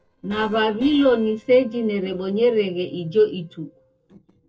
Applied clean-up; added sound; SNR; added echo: neural separator model SepFormer DNS4.